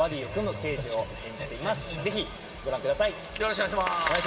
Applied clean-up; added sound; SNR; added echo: none; Aircraft; 19 dB; reverberation time 2.9 s.